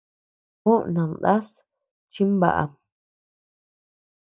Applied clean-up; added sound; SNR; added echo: none; none; none; none.